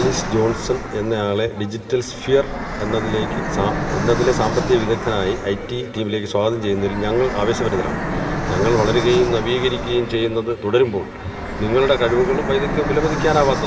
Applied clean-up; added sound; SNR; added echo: none; Fixed-wing aircraft, airplane; 5 dB; reverberation time 1.6 s.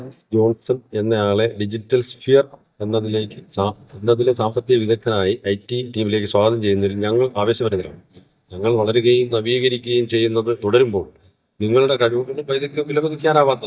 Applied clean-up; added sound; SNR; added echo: neural mask model DeepFilterNet 3.